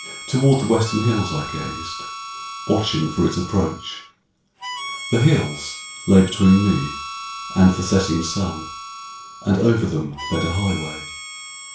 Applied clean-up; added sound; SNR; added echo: none; Harmonica; 12 dB; reverberation time 0.3 s.